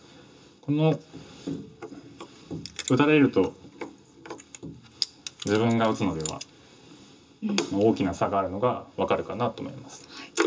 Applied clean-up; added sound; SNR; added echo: none; none; none; reverberation time 0.2 s.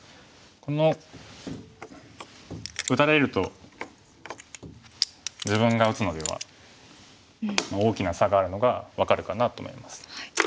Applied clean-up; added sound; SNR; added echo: none; none; none; none.